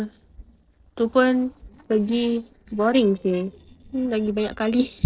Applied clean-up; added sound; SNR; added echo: neural separator model SepFormer DNS4.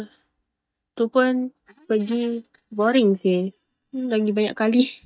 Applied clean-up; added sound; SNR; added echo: neural mask model DeepFilterNet 3.